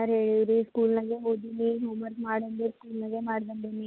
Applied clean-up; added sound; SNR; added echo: none; none; none; none.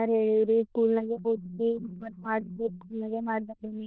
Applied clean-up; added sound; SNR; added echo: neural diffusion model UNIVERSE++.